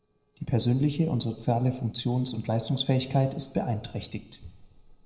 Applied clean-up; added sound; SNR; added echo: neural separator model SepFormer DNS4.